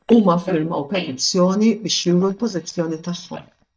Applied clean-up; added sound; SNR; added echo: neural mask model DeepFilterNet 3.